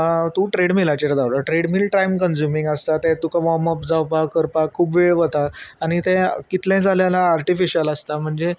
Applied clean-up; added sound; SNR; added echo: none; none; none; none.